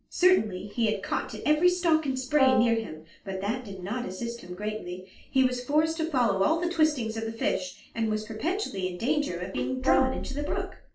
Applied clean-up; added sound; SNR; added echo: none; Brass instrument; 2 dB; reverberation time 0.3 s.